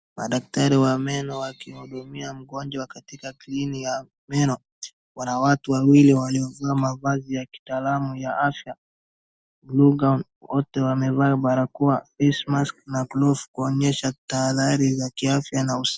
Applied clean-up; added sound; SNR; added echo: none; none; none; none.